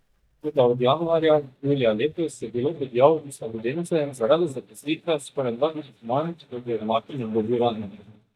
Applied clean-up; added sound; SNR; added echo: neural mask model DeepFilterNet 3.